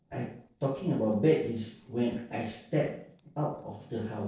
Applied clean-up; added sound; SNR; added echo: neural separator model SepFormer DNS4.